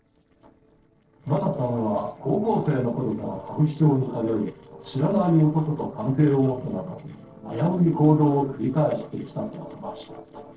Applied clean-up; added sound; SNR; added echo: neural separator model SepFormer DNS4.